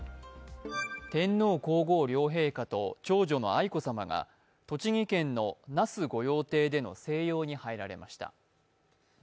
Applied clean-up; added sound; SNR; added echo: none; none; none; none.